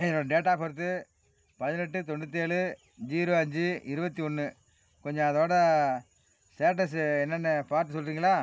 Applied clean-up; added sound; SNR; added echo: none; none; none; none.